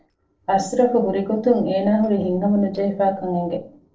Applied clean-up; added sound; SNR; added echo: neural separator model SepFormer DNS4.